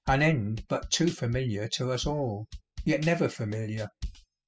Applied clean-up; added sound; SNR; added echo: classical method spectral subtraction.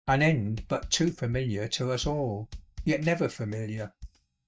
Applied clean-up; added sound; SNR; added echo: neural mask model DeepFilterNet 3.